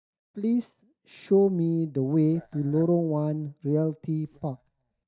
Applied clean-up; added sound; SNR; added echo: neural mask model DeepFilterNet 3.